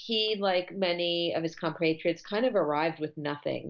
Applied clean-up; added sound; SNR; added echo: none; none; none; none.